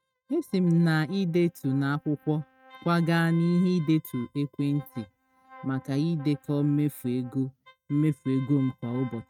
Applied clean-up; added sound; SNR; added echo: neural mask model RNNoise.